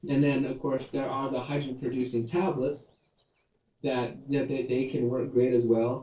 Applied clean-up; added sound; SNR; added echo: neural separator model SepFormer DNS4.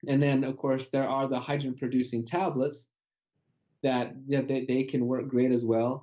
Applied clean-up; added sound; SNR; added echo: none; none; none; none.